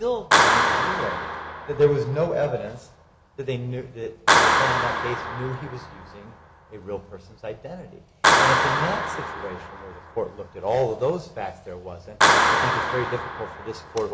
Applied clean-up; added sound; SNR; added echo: none; Clapping; -4 dB; none.